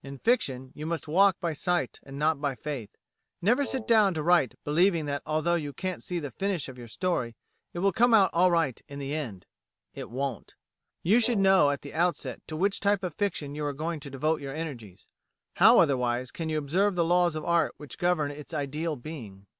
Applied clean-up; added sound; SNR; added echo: none; Wind instrument, woodwind instrument; 15 dB; none.